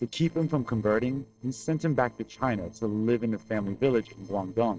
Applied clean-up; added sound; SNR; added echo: neural separator model SepFormer DNS4.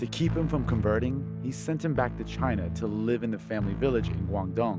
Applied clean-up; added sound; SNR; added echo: none; none; none; none.